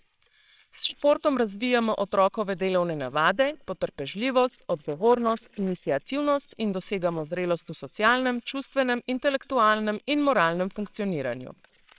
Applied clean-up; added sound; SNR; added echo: neural separator model SepFormer WHAMR!.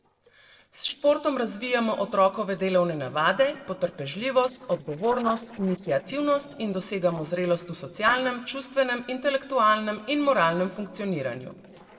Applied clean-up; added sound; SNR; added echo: neural separator model SepFormer DNS4.